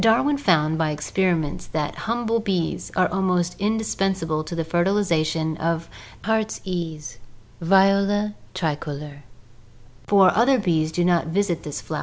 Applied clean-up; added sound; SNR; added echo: none; none; none; none.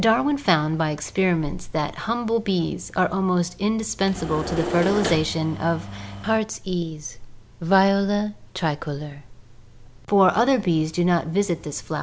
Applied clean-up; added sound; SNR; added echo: none; Engine / Mechanisms; 7 dB; none.